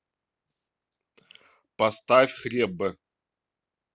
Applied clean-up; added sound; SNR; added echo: none; none; none; none.